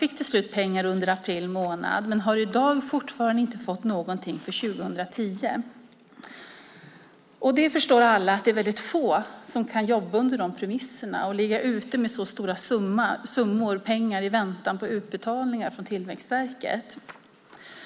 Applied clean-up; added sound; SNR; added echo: none; none; none; none.